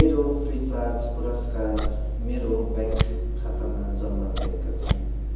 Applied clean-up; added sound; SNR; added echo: none; Scissors; -4 dB; reverberation time 1.1 s.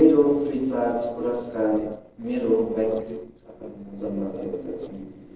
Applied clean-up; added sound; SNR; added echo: neural separator model SepFormer DNS4.